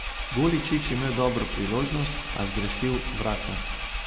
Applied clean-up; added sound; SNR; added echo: none; Engine; 3 dB; none.